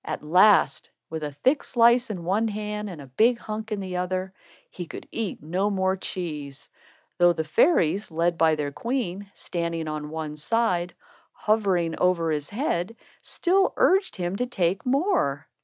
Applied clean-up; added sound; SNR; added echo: none; none; none; none.